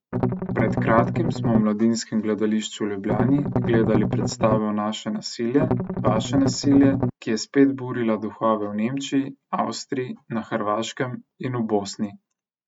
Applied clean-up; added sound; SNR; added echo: neural mask model RNNoise.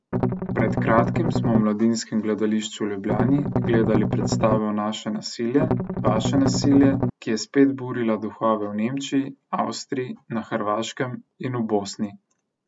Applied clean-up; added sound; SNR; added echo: none; Strum; -1 dB; none.